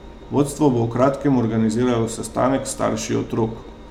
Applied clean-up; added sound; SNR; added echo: none; Engine; 19 dB; none.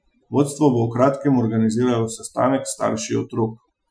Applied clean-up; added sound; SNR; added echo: classical method Wiener filter.